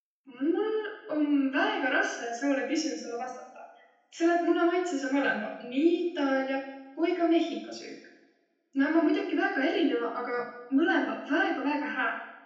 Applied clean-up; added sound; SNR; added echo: none; none; none; reverberation time 0.9 s.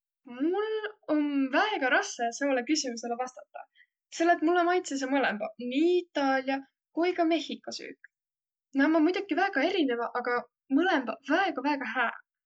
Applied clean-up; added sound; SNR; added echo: none; none; none; none.